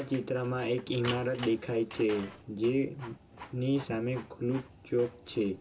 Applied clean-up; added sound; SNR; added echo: none; Printer; 15 dB; reverberation time 0.2 s.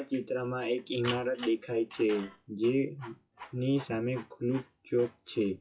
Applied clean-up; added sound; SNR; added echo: classical method WPE with log-MMSE.